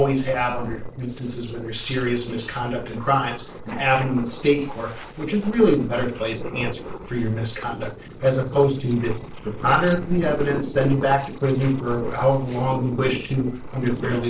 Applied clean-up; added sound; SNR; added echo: neural separator model SepFormer DNS4.